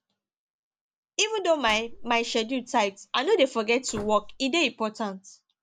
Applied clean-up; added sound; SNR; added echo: none; Slam; 17 dB; none.